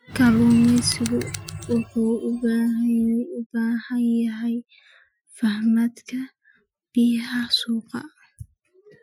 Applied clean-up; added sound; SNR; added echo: classical method Wiener filter.